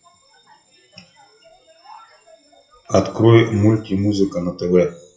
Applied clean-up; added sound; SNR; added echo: classical method WPE with log-MMSE.